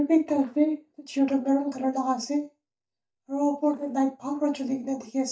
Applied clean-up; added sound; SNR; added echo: neural mask model DeepFilterNet 3.